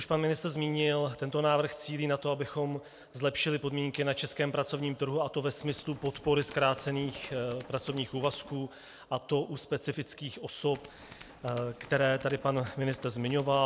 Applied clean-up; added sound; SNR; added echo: none; Tools; 17 dB; none.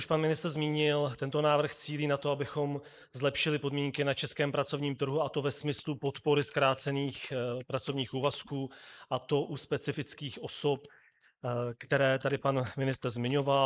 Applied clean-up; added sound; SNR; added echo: neural mask model Resemble Enhance denoiser.